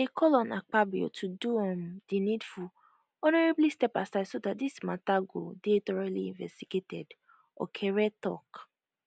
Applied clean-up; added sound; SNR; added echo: none; none; none; none.